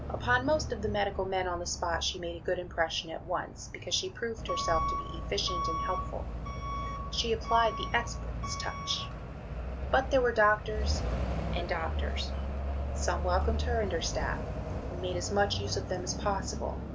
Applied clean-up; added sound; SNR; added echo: none; Alarm / Truck; 2 dB; none.